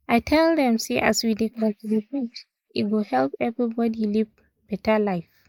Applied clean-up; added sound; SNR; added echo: neural mask model Resemble Enhance denoiser.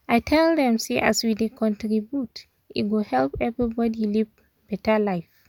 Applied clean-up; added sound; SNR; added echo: none; none; none; none.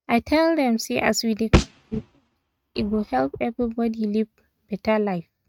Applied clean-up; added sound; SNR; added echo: neural mask model RNNoise.